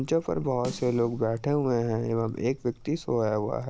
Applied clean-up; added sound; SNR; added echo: none; Snare drum + Trickle, dribble; 17 dB; none.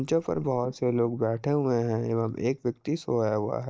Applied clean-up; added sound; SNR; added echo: neural mask model DeepFilterNet 3.